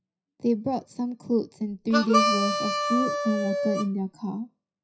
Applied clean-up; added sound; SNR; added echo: classical method WPE with log-MMSE.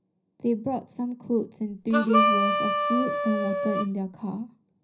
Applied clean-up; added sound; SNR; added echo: none; Harmonica; -3 dB; reverberation time 0.4 s.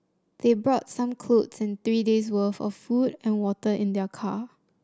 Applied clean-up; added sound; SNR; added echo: none; none; none; none.